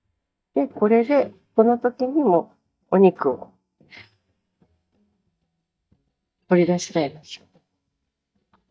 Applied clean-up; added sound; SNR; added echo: neural mask model DeepFilterNet 3.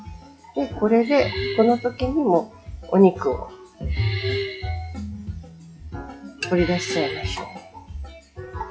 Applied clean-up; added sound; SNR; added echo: classical method WPE with log-MMSE.